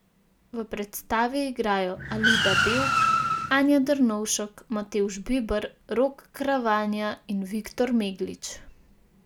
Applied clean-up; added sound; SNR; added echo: none; Car; -1 dB; none.